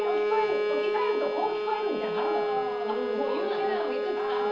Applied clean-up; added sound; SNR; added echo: none; Bowed string instrument; -3 dB; reverberation time 0.7 s.